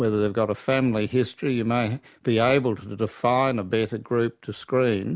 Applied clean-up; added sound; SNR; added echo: none; none; none; none.